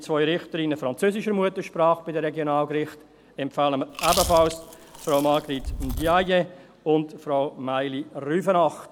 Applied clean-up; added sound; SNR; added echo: none; Chewing, mastication; 8 dB; none.